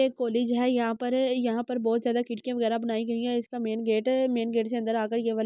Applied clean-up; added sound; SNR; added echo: none; none; none; none.